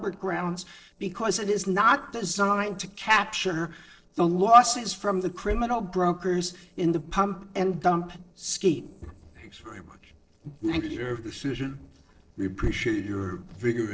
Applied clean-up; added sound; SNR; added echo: neural separator model SepFormer DNS4.